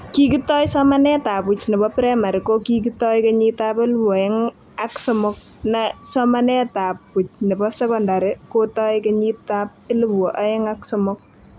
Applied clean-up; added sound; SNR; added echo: none; none; none; none.